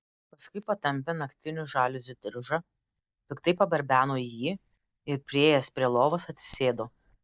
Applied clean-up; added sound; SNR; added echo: neural mask model DeepFilterNet 3.